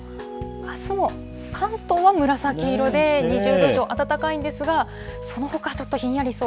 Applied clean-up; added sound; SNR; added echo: none; none; none; none.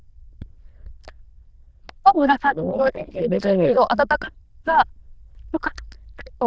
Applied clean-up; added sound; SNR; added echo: neural diffusion model UNIVERSE++.